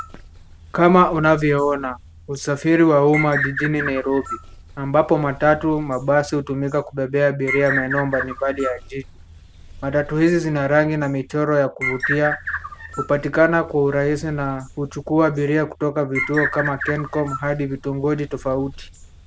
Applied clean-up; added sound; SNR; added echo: none; Bird; 11 dB; none.